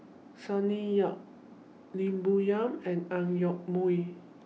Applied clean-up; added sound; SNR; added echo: none; none; none; none.